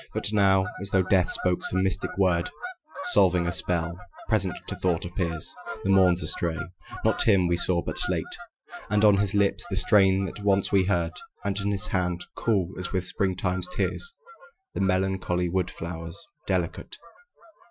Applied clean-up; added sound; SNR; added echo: classical method Wiener filter.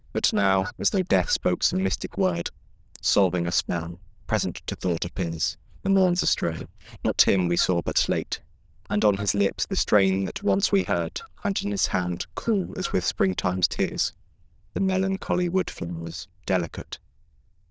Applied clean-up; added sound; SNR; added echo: neural diffusion model UNIVERSE++.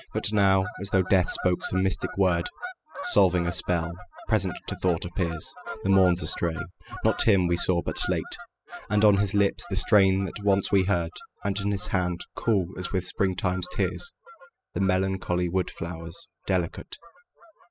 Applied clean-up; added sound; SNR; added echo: classical method spectral subtraction.